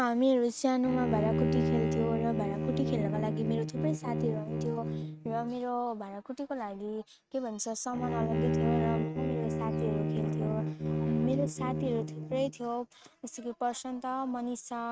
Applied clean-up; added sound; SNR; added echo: neural mask model RNNoise.